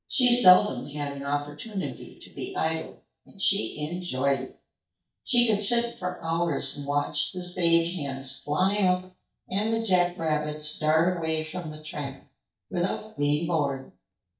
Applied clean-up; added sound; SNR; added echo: neural mask model DeepFilterNet 3.